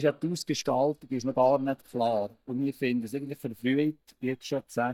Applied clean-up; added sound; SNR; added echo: neural mask model DeepFilterNet 3.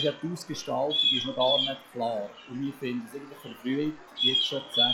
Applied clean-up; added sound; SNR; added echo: classical method log-MMSE.